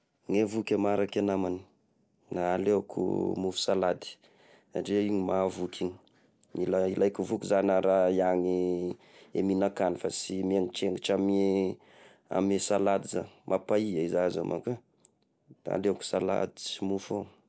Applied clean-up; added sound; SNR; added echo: none; none; none; none.